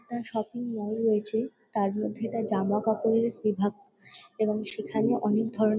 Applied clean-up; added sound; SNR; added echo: none; none; none; none.